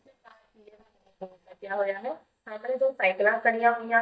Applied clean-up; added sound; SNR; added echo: neural mask model DeepFilterNet 3.